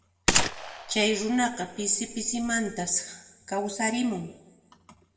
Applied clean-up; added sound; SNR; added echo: none; Gunshot, gunfire; 2 dB; reverberation time 0.8 s.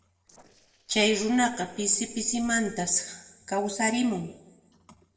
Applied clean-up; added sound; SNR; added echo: neural separator model SepFormer DNS4.